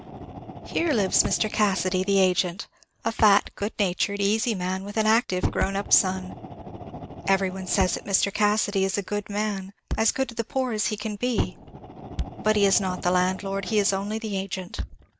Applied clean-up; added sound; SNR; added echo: none; Fire + Thump, thud; 10 dB; none.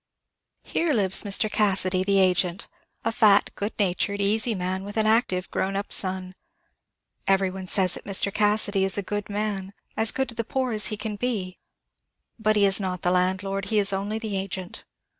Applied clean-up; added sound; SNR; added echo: none; none; none; none.